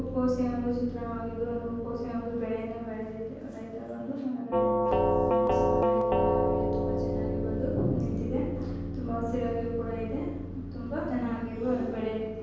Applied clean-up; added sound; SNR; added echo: none; Doorbell; -2 dB; reverberation time 1.3 s.